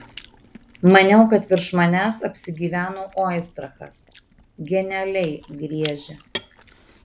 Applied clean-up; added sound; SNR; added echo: none; Chewing, mastication; 20 dB; none.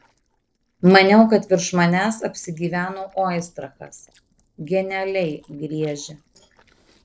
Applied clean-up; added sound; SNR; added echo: neural separator model SepFormer DNS4.